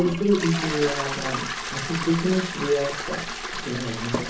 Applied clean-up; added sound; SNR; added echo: none; Toilet flush; 5 dB; reverberation time 0.5 s.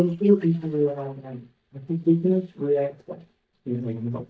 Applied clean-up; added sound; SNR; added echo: neural mask model DeepFilterNet 3.